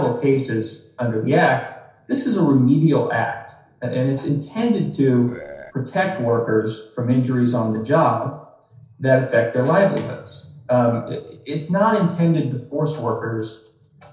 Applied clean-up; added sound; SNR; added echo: neural separator model SepFormer DNS4.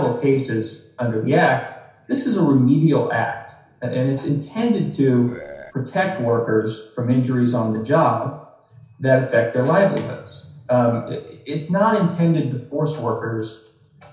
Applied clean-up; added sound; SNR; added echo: none; Burping, eructation; 16 dB; reverberation time 0.7 s.